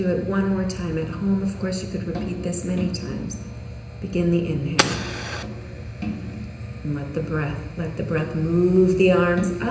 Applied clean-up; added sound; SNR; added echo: none; Fire; 6 dB; reverberation time 0.9 s.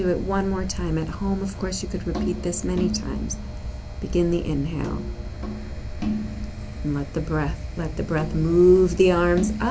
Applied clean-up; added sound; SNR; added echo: none; none; none; none.